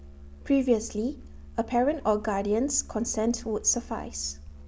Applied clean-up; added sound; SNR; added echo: none; Musical instrument; 19 dB; none.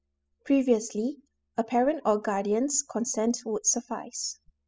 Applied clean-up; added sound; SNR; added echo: classical method spectral subtraction.